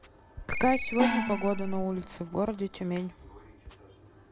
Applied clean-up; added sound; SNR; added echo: none; Gong + Ringtone; 0 dB; none.